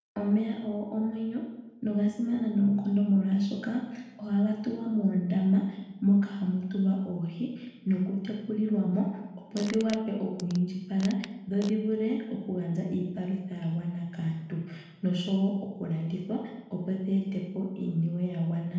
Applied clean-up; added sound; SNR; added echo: none; Fart; 18 dB; reverberation time 1.0 s.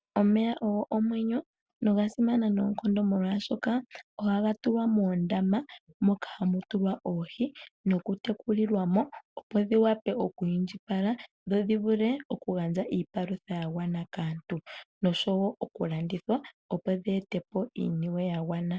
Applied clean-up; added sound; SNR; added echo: none; none; none; none.